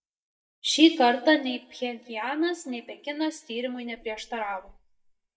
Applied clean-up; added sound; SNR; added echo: neural mask model DeepFilterNet 3.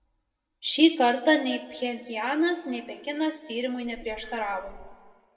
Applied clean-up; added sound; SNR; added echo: neural separator model SepFormer DNS4.